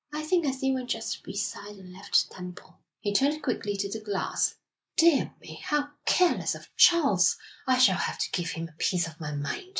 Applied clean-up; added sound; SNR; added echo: neural mask model Resemble Enhance denoiser.